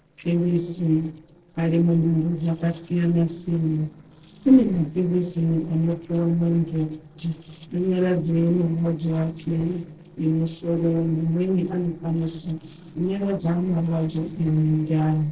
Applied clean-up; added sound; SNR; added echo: neural separator model SepFormer DNS4.